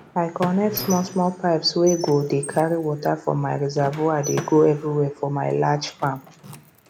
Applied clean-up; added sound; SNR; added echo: none; Door / Car + Squeak; 15 dB; none.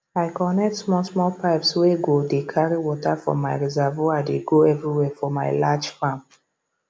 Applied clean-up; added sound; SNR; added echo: none; none; none; none.